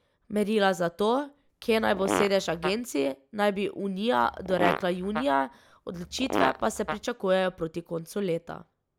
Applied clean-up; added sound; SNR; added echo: none; Fart; 5 dB; none.